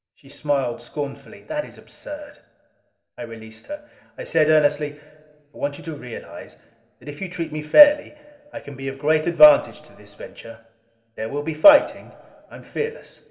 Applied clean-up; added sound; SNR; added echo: none; none; none; reverberation time 2.8 s.